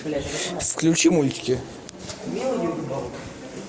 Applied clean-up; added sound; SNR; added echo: none; none; none; none.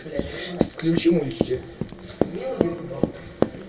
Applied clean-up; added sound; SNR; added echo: none; Run; 1 dB; reverberation time 0.2 s.